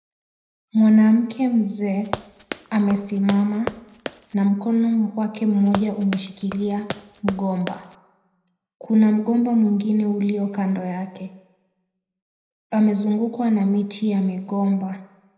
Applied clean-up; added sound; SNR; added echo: none; Run; 12 dB; reverberation time 0.7 s.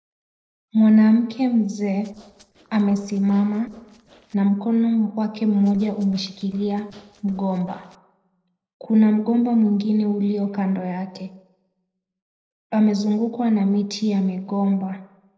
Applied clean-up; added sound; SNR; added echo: neural separator model SepFormer DNS4.